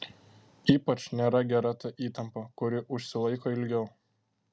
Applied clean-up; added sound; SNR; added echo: none; none; none; none.